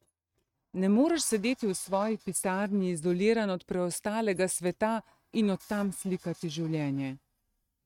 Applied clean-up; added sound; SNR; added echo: neural mask model RNNoise.